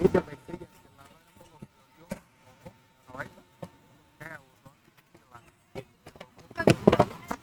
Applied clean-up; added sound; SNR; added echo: neural mask model RNNoise.